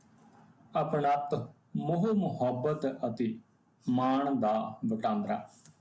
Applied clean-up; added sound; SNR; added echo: none; none; none; none.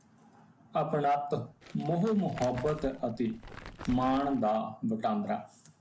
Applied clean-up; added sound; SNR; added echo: none; Crumpling, crinkling; 14 dB; none.